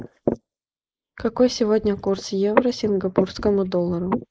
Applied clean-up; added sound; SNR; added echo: neural mask model Resemble Enhance denoiser.